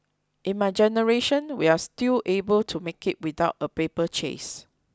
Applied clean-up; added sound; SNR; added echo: none; none; none; none.